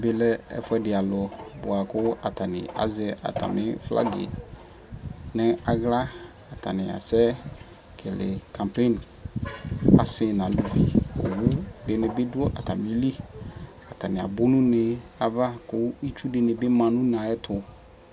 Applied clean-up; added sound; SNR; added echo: none; none; none; none.